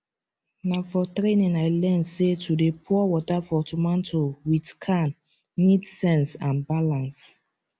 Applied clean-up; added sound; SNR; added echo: none; none; none; none.